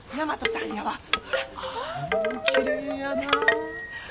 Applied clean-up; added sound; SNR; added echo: none; Wind chime / Wood; -2 dB; none.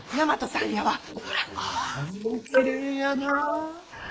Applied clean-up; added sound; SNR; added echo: neural mask model Resemble Enhance denoiser.